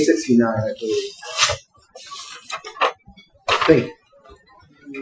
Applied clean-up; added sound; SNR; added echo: classical method Wiener filter.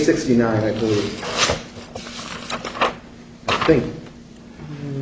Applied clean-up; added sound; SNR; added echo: none; none; none; none.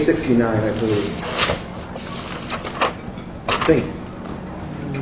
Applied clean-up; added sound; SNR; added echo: none; Ocean; 9 dB; none.